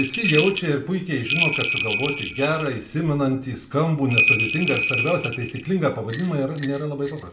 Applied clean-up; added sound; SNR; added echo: none; Bell; 1 dB; reverberation time 0.4 s.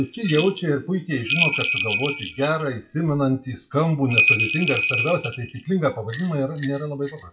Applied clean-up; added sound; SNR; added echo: classical method WPE with log-MMSE.